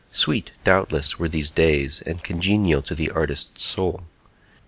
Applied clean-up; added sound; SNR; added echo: none; none; none; none.